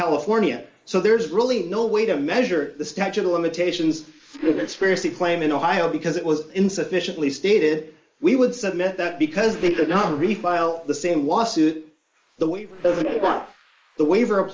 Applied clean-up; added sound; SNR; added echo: neural mask model Resemble Enhance denoiser.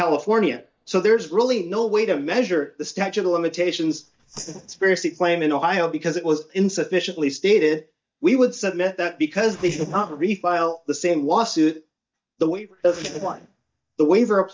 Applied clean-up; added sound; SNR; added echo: neural mask model DeepFilterNet 3.